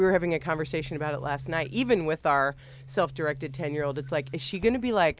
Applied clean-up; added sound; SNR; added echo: none; Boom; 15 dB; none.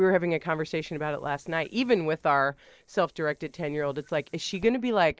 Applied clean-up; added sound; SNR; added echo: neural separator model SepFormer DNS4.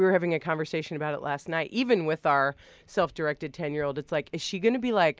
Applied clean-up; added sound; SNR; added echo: none; none; none; none.